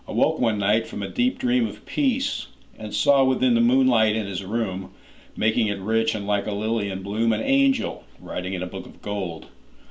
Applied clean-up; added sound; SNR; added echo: none; none; none; none.